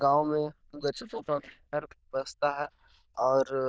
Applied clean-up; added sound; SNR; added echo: neural diffusion model UNIVERSE++.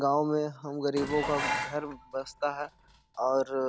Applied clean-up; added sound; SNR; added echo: none; Dishes, pots, and pans; 7 dB; none.